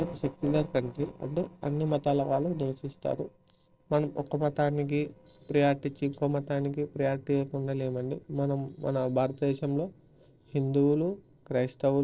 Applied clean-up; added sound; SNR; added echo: neural separator model SepFormer DNS4.